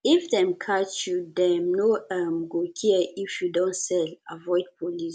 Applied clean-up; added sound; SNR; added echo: none; none; none; none.